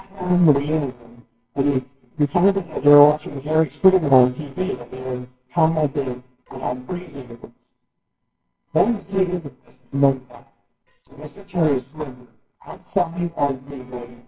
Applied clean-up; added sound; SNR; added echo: neural separator model SepFormer WHAMR!.